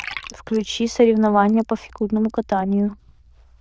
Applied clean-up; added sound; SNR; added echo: neural diffusion model UNIVERSE++.